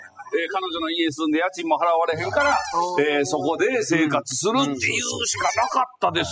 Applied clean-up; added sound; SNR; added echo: classical method spectral subtraction.